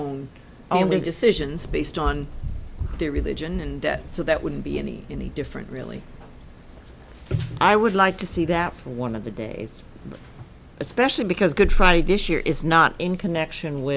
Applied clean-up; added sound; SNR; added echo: none; none; none; none.